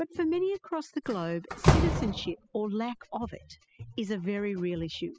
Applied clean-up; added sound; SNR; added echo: classical method spectral subtraction.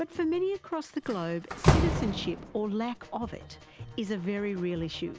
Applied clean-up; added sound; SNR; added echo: none; Slam; 1 dB; none.